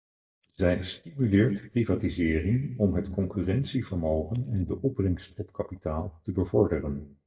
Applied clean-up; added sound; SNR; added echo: neural mask model DeepFilterNet 3.